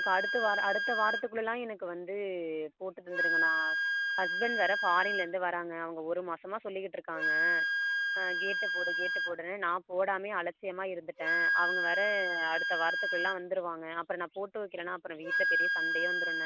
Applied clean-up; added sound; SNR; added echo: none; Wind instrument, woodwind instrument; -2 dB; none.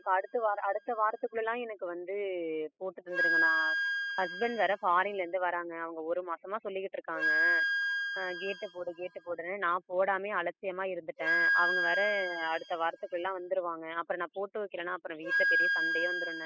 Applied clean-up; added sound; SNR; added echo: classical method spectral subtraction.